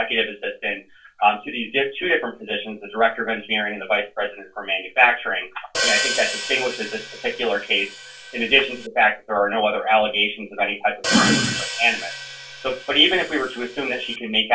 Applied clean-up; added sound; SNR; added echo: none; Hi-hat; 5 dB; reverberation time 0.2 s.